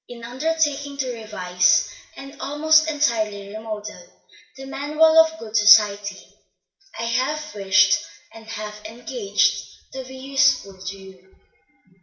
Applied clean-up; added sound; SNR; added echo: none; none; none; reverberation time 0.7 s.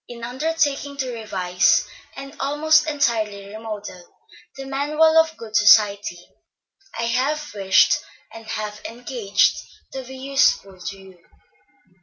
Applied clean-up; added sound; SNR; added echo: none; none; none; none.